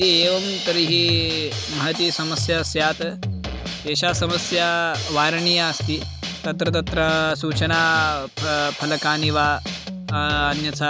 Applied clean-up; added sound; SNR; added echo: none; Drum kit; 6 dB; none.